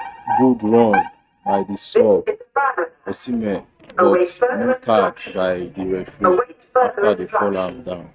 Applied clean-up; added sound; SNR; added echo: neural mask model RNNoise.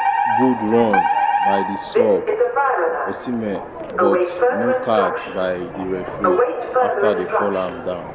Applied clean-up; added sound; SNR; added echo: none; Alarm; -3 dB; none.